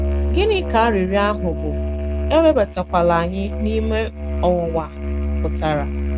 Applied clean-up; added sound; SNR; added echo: neural mask model RNNoise.